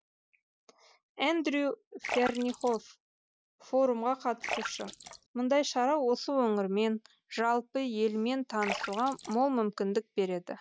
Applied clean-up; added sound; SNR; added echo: none; Splash, splatter; 11 dB; none.